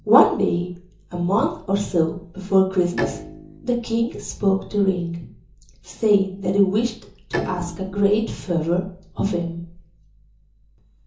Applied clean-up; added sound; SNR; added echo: none; Bowed string instrument; 15 dB; reverberation time 0.8 s.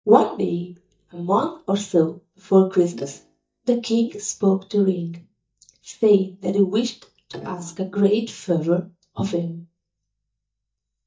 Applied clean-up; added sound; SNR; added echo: neural mask model DeepFilterNet 3.